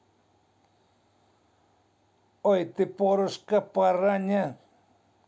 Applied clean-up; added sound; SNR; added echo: none; none; none; none.